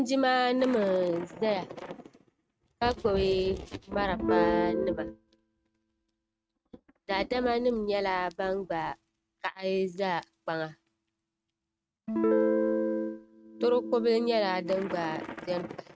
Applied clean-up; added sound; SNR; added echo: neural mask model RNNoise.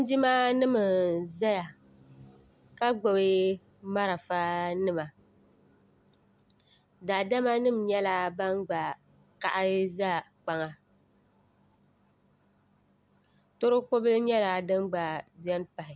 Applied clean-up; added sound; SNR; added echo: none; none; none; none.